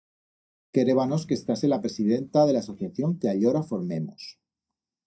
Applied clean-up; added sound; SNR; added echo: neural mask model DeepFilterNet 3.